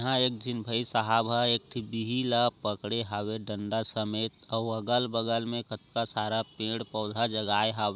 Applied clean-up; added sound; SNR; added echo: none; none; none; none.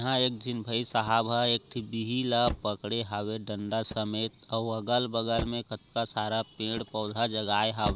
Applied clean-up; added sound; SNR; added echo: none; Motor vehicle (road); 13 dB; none.